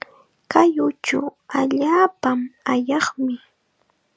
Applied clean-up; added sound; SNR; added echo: none; none; none; none.